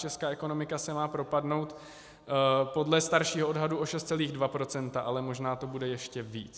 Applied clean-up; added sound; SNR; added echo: none; none; none; none.